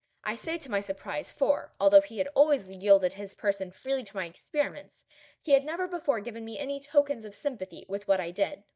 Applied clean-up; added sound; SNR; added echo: neural mask model DeepFilterNet 3.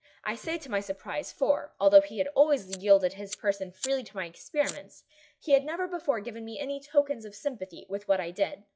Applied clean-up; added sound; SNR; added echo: classical method log-MMSE.